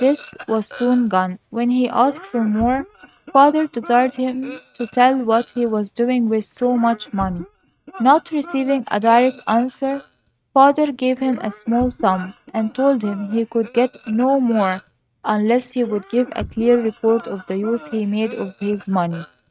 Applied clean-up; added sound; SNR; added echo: neural mask model RNNoise.